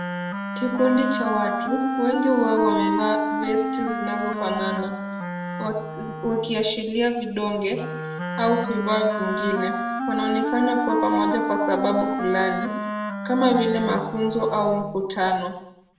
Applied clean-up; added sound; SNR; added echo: none; Wind instrument, woodwind instrument; 3 dB; reverberation time 0.7 s.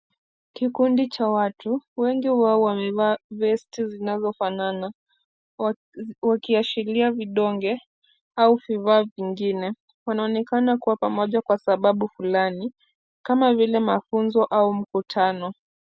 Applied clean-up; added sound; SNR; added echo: none; none; none; none.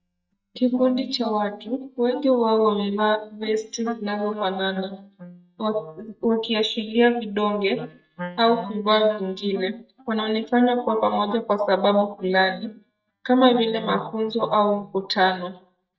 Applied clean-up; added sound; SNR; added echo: neural mask model DeepFilterNet 3.